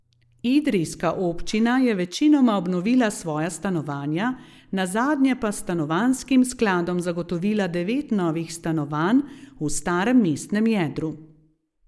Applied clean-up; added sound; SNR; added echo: neural mask model Resemble Enhance denoiser.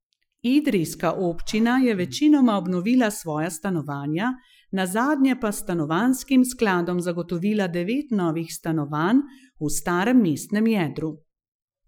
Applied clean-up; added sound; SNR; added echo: classical method Wiener filter.